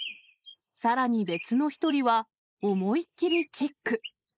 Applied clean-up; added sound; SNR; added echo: neural mask model Resemble Enhance denoiser.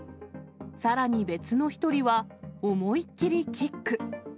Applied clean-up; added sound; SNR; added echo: none; none; none; none.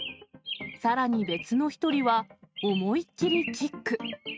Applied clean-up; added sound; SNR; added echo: neural mask model RNNoise.